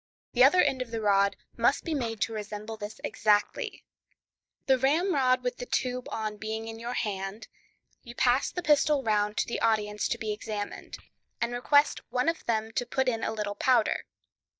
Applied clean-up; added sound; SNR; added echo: neural mask model DeepFilterNet 3.